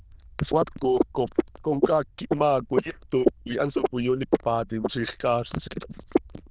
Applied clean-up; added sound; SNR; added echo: neural diffusion model UNIVERSE++.